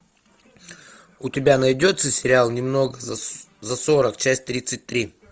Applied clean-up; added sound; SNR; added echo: none; none; none; none.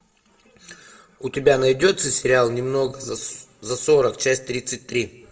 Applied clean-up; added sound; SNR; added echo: none; none; none; reverberation time 0.5 s.